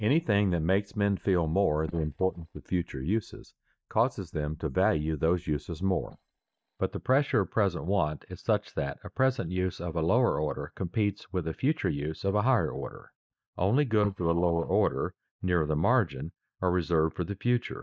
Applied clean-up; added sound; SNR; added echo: neural mask model DeepFilterNet 3.